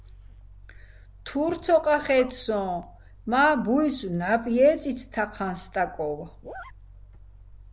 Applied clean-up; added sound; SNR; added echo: none; Zipper (clothing) + Mechanical fan; 20 dB; none.